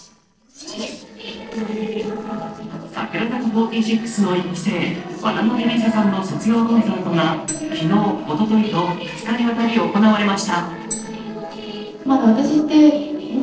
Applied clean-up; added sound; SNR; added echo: neural separator model SepFormer DNS4.